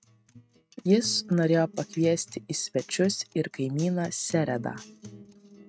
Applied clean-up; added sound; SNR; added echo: neural mask model RNNoise.